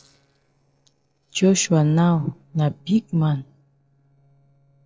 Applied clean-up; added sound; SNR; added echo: neural separator model SepFormer DNS4.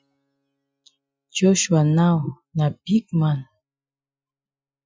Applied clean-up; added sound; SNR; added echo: classical method Wiener filter.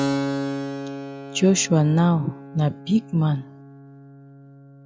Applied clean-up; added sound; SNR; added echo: none; Keyboard (musical); 8 dB; none.